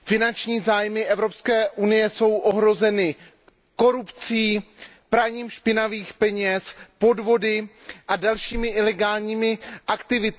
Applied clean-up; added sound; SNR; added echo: none; none; none; none.